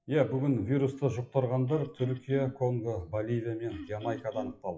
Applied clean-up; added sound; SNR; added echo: classical method WPE with log-MMSE.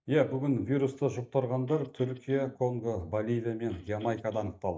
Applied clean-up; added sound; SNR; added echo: neural mask model DeepFilterNet 3.